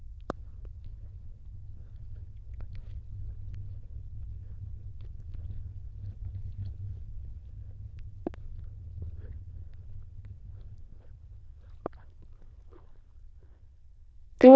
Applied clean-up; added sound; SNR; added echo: neural diffusion model UNIVERSE++.